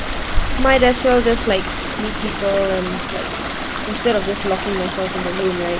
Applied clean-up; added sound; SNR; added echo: none; Stream; 2 dB; none.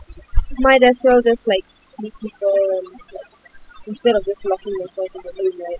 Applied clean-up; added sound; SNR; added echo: classical method spectral subtraction.